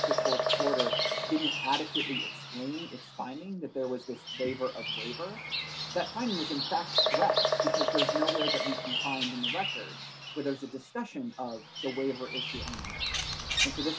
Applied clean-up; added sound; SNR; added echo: none; Bird vocalization, bird call, bird song + Bird vocalization, bird call, bird song; -3 dB; none.